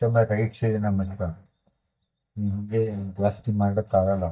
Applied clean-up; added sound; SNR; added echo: neural mask model DeepFilterNet 3.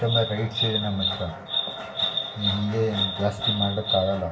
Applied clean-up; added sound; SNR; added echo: none; Bird vocalization, bird call, bird song; 3 dB; reverberation time 0.2 s.